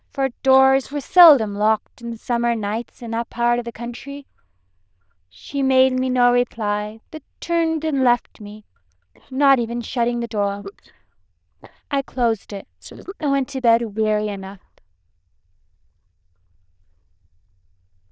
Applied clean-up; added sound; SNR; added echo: neural diffusion model UNIVERSE++.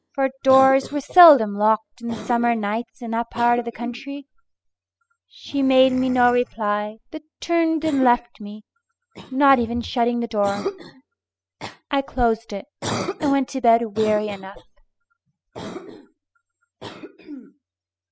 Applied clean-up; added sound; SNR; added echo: classical method spectral subtraction.